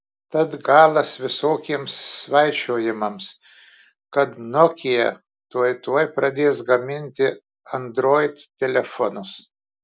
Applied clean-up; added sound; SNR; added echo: none; none; none; none.